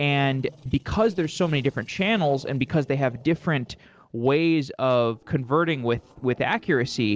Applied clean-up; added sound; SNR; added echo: neural separator model SepFormer DNS4.